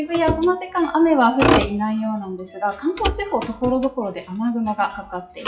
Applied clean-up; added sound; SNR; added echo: classical method WPE with log-MMSE.